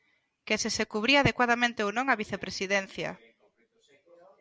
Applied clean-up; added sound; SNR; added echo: none; none; none; none.